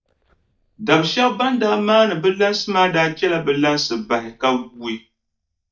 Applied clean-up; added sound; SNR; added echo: neural mask model DeepFilterNet 3.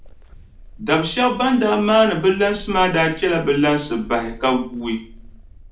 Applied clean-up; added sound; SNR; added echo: none; Purr; 19 dB; reverberation time 0.4 s.